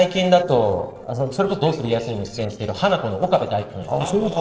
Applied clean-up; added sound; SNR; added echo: neural separator model SepFormer DNS4.